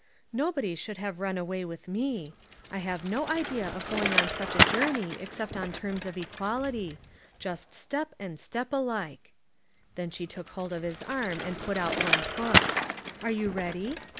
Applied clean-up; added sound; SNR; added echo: none; Bicycle; 0 dB; none.